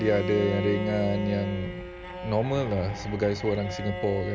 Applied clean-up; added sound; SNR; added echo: none; Bowed string instrument; 8 dB; none.